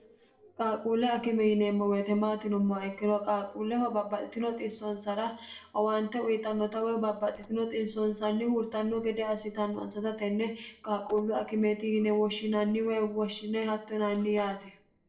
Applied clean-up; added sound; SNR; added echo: neural separator model SepFormer DNS4.